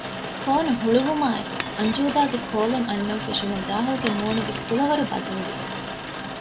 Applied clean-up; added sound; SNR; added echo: none; Rain + Shatter; 6 dB; none.